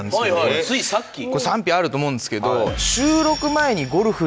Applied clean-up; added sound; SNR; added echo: none; none; none; none.